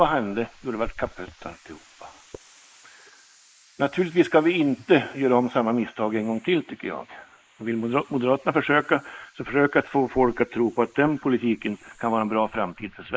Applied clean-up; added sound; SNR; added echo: neural mask model Resemble Enhance denoiser.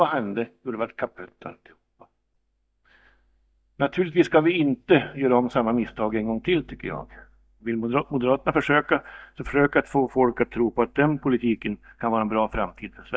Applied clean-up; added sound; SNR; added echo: neural mask model DeepFilterNet 3.